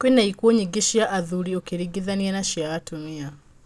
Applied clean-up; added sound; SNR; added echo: none; none; none; none.